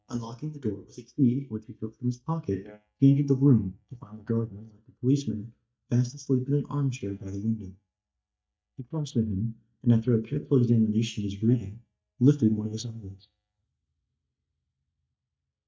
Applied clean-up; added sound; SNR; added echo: neural mask model DeepFilterNet 3.